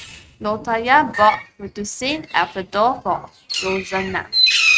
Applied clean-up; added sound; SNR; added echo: neural mask model RNNoise.